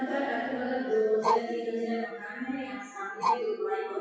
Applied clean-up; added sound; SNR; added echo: classical method WPE with log-MMSE.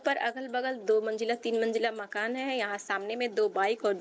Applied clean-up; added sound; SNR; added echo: none; none; none; none.